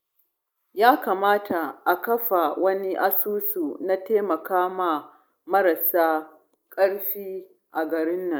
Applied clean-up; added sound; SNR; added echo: neural mask model Resemble Enhance denoiser.